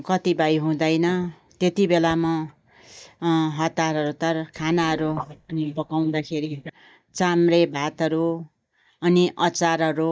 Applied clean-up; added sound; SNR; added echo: neural mask model DeepFilterNet 3.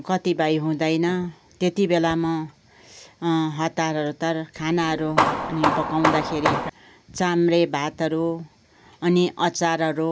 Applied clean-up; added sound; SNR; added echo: none; Hammer; 0 dB; none.